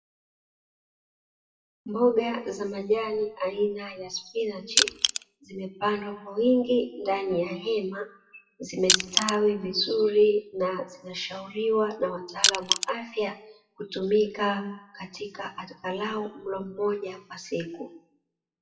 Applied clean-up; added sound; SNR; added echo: classical method WPE with log-MMSE.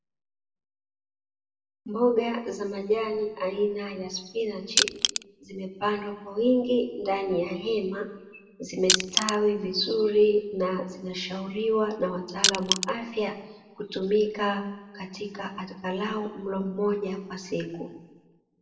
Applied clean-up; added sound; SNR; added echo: none; Crushing; -2 dB; reverberation time 0.9 s.